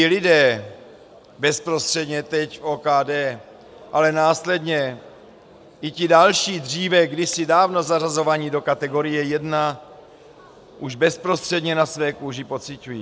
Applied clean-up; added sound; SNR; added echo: none; none; none; none.